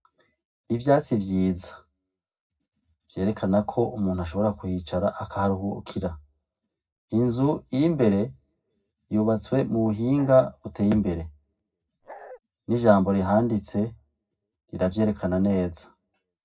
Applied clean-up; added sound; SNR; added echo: none; Bark; 17 dB; reverberation time 0.4 s.